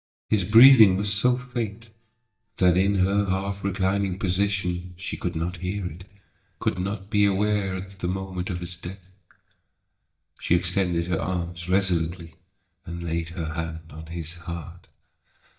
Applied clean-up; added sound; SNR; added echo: neural mask model DeepFilterNet 3.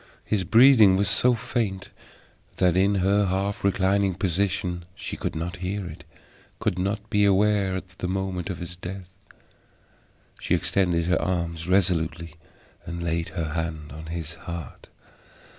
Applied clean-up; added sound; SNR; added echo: none; none; none; none.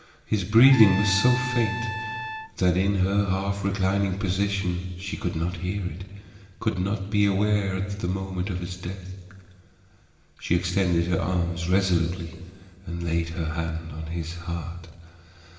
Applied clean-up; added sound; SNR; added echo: none; Trumpet; 8 dB; reverberation time 2.1 s.